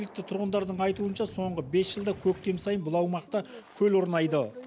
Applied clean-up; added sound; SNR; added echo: none; none; none; none.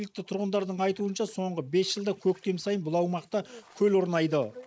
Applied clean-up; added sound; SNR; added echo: neural mask model Resemble Enhance denoiser.